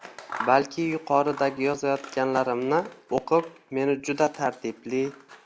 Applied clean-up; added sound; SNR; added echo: none; Scissors; 17 dB; none.